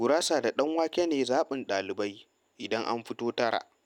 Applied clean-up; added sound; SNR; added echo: none; none; none; none.